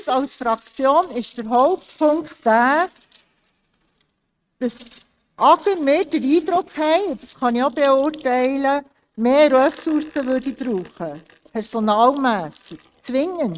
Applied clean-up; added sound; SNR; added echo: neural mask model RNNoise.